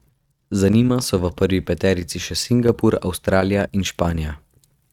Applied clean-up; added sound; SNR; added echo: neural mask model RNNoise.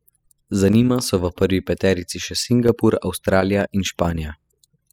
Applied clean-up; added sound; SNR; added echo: classical method spectral subtraction.